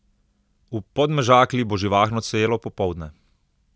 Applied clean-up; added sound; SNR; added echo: none; none; none; none.